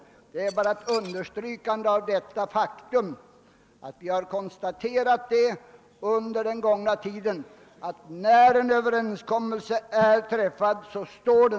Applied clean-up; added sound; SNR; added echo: none; Dishes, pots, and pans / Glass; 18 dB; none.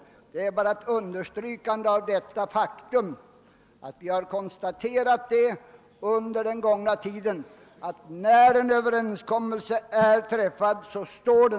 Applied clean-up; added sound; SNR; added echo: none; none; none; none.